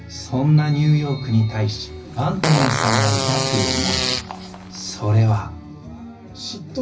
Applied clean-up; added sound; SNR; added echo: none; Fart; 3 dB; reverberation time 0.4 s.